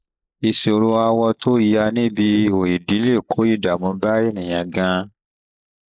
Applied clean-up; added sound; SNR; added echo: neural mask model Resemble Enhance denoiser.